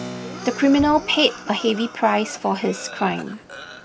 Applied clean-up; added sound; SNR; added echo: none; Cough + Keyboard (musical); 13 dB; none.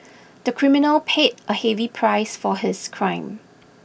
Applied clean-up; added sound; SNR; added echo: none; none; none; none.